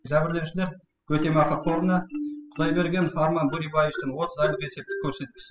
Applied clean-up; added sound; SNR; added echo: classical method spectral subtraction.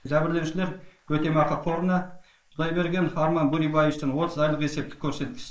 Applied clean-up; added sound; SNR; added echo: neural mask model Resemble Enhance denoiser.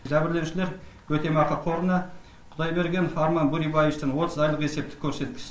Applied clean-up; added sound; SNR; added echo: none; none; none; none.